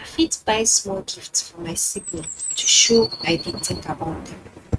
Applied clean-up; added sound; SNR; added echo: neural mask model RNNoise.